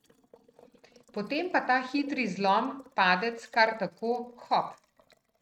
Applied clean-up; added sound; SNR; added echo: neural mask model RNNoise.